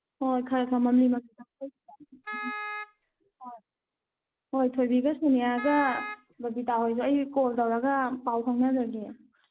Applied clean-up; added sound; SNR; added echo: none; Wind instrument, woodwind instrument; 10 dB; none.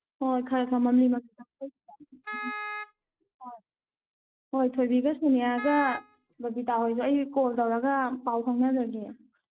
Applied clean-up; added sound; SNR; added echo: neural mask model RNNoise.